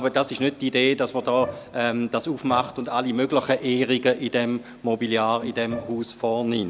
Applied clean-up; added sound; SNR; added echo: none; Bowed string instrument; 16 dB; none.